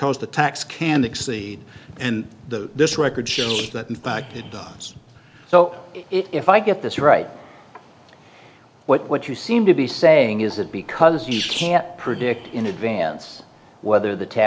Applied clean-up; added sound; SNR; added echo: none; Sneeze; 13 dB; none.